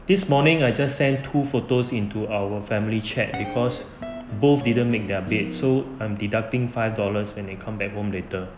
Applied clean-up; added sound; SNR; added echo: none; Guitar; 13 dB; none.